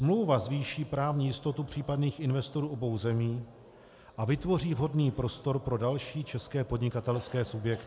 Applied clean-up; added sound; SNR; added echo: none; none; none; none.